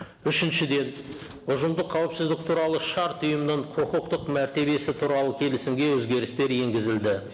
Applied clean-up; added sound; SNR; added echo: none; none; none; none.